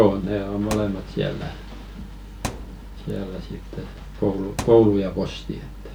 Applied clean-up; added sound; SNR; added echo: none; Thump, thud; 13 dB; none.